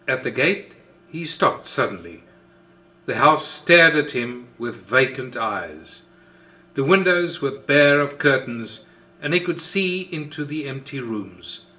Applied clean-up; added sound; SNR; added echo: none; none; none; reverberation time 0.5 s.